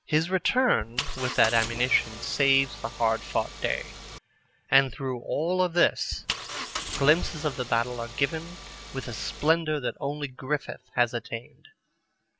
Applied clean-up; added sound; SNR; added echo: none; Engine; 9 dB; none.